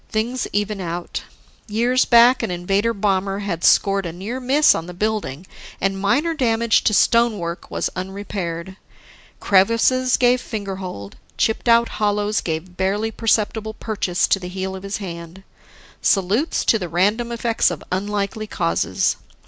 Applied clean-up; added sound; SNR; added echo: none; none; none; none.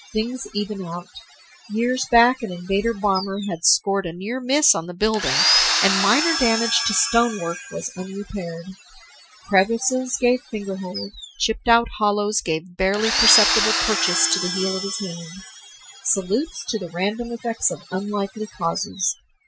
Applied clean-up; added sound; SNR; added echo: classical method Wiener filter.